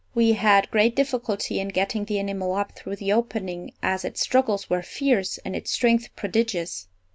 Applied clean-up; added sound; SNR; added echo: none; none; none; none.